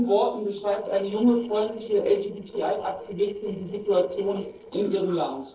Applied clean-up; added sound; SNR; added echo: neural separator model SepFormer DNS4.